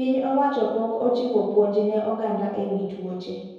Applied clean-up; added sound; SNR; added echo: none; none; none; reverberation time 1.2 s.